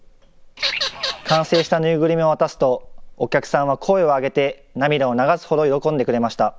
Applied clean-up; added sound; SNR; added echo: none; Bird vocalization, bird call, bird song / Fowl; 6 dB; none.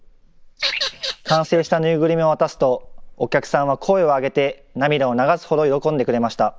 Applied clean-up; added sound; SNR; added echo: neural mask model Resemble Enhance denoiser.